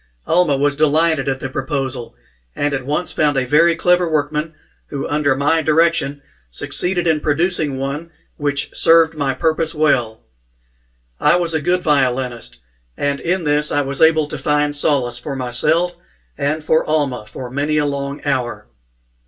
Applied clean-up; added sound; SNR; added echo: none; none; none; reverberation time 0.2 s.